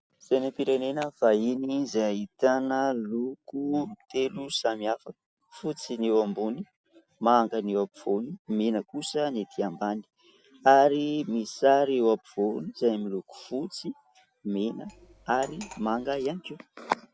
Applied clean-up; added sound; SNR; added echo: none; Cutlery, silverware; 20 dB; none.